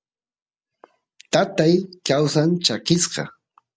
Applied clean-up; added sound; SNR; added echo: none; none; none; none.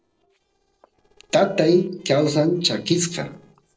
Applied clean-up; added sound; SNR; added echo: neural separator model SepFormer DNS4.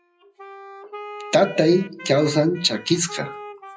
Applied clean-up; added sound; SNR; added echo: classical method WPE with log-MMSE.